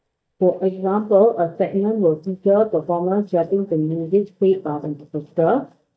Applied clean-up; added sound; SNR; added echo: neural mask model DeepFilterNet 3.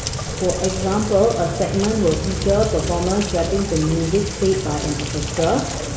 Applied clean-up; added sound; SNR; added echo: none; Rain; 5 dB; reverberation time 1.9 s.